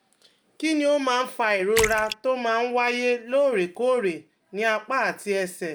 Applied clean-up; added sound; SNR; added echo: none; Splash, splatter; 10 dB; none.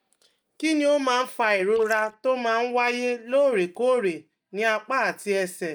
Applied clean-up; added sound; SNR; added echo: neural mask model DeepFilterNet 3.